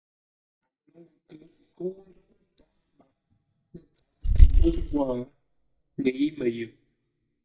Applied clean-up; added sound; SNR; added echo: neural mask model DeepFilterNet 3.